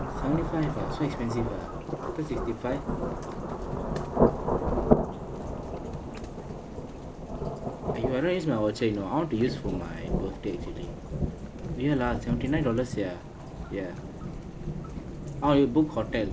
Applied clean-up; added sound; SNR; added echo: none; Rain / Thunderstorm; 1 dB; none.